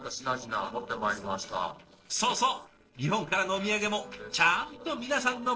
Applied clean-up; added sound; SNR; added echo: neural separator model SepFormer DNS4.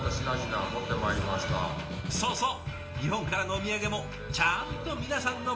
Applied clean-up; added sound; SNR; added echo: none; Snare drum; 14 dB; reverberation time 1.2 s.